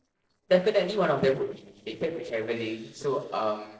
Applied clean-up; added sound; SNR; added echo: neural separator model SepFormer DNS4.